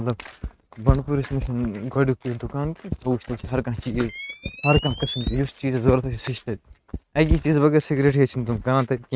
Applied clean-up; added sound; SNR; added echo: neural mask model RNNoise.